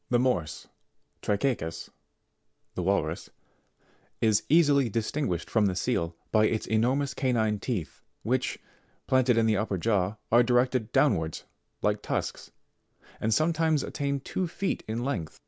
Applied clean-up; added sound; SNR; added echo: none; none; none; none.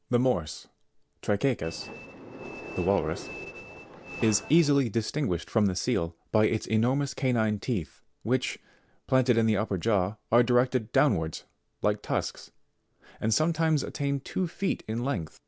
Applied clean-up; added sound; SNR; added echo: none; Train; 13 dB; none.